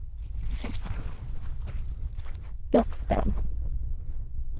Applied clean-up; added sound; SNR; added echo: neural diffusion model UNIVERSE++.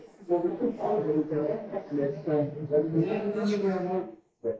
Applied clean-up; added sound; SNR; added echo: neural mask model Resemble Enhance denoiser.